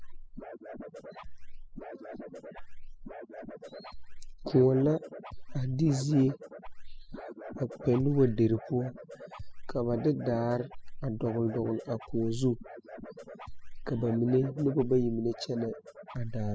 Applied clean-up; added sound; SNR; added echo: classical method spectral subtraction.